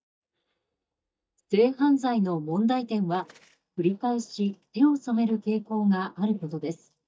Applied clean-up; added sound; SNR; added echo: neural mask model DeepFilterNet 3.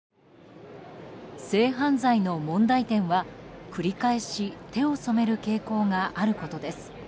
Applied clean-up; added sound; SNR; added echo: none; none; none; none.